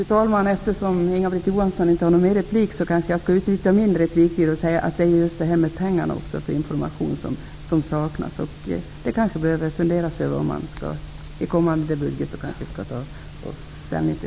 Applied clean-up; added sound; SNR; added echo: none; none; none; none.